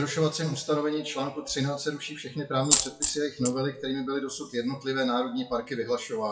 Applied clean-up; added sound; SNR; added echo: classical method WPE with log-MMSE.